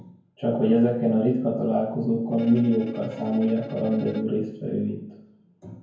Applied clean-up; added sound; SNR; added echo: none; Bowed string instrument; 17 dB; reverberation time 0.9 s.